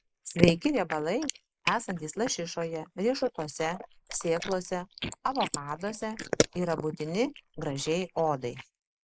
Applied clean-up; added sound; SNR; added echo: neural mask model Resemble Enhance denoiser.